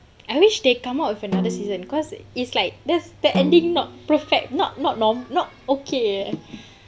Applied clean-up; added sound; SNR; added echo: none; Snare drum; 8 dB; none.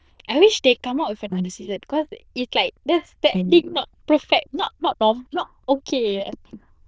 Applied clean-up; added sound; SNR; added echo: neural diffusion model UNIVERSE++.